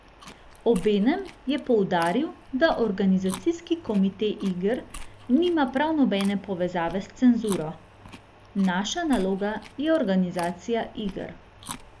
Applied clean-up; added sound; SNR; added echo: none; Chewing, mastication; 18 dB; none.